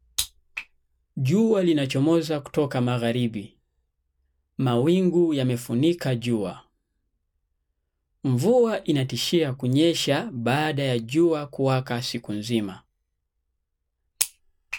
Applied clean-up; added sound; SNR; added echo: none; none; none; none.